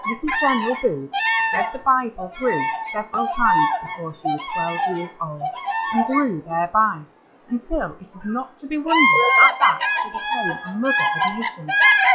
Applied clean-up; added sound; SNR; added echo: classical method log-MMSE.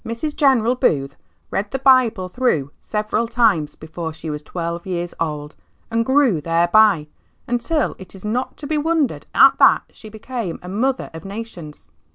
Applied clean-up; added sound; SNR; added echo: none; none; none; none.